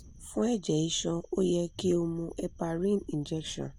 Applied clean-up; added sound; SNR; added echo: none; Wind; 20 dB; none.